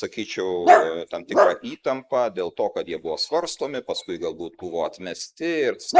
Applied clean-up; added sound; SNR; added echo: neural mask model Resemble Enhance denoiser.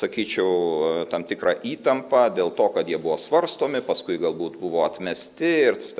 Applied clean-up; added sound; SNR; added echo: none; none; none; none.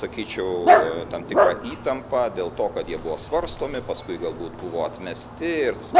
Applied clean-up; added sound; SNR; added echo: none; Dog; -2 dB; none.